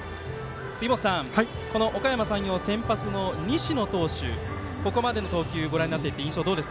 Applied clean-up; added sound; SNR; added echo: none; none; none; none.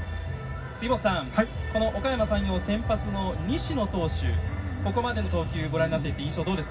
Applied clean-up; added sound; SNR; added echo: none; none; none; reverberation time 0.4 s.